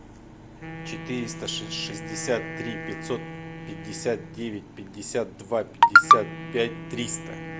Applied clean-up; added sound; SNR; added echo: none; Wind instrument, woodwind instrument; 13 dB; none.